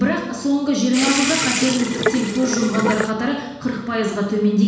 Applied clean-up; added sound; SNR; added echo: none; Sink (filling or washing) / Water tap, faucet; 3 dB; reverberation time 1.1 s.